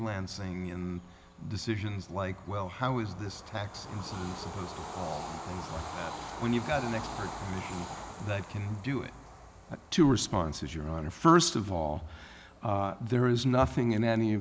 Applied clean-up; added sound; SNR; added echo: none; Train / Bird vocalization, bird call, bird song; 14 dB; none.